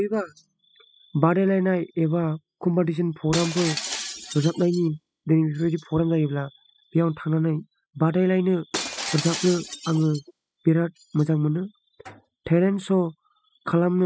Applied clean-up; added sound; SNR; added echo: classical method spectral subtraction.